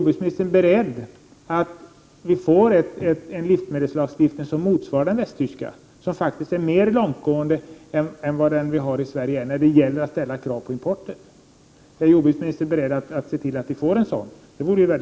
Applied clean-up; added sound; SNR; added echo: none; none; none; none.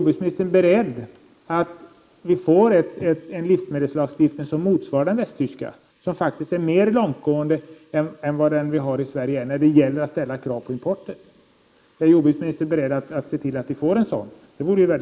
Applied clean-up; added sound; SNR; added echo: neural mask model Resemble Enhance denoiser.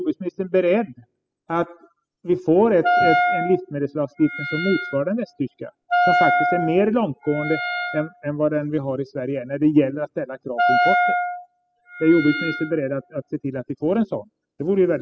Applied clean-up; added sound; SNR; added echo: classical method spectral subtraction.